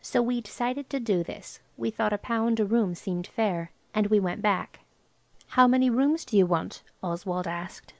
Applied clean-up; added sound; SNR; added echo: none; none; none; none.